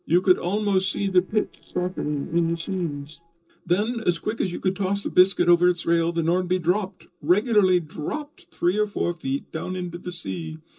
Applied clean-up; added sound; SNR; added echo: neural separator model SepFormer DNS4.